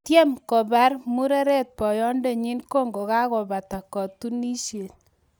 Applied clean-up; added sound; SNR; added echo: none; none; none; none.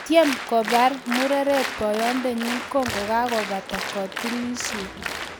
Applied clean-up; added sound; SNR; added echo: none; Applause; 7 dB; none.